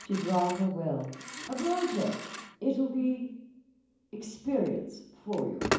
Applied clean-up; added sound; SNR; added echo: none; Telephone; 9 dB; reverberation time 1.2 s.